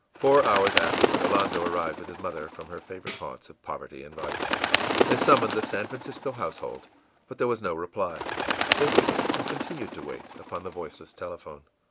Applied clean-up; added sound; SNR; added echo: none; Tambourine + Bird; 0 dB; none.